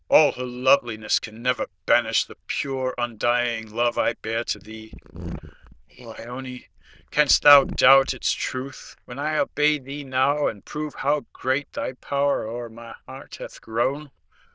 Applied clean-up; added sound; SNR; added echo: neural diffusion model UNIVERSE++.